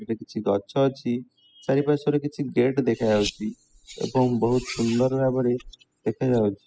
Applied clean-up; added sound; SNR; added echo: classical method spectral subtraction.